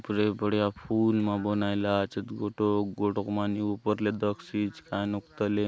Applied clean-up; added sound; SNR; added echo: none; none; none; none.